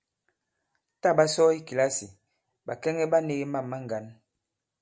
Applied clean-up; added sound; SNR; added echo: none; none; none; none.